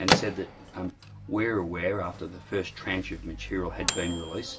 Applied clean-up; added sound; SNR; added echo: none; Microwave oven / Bell; 1 dB; reverberation time 0.2 s.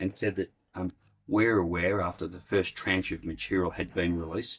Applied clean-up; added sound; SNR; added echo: neural mask model DeepFilterNet 3.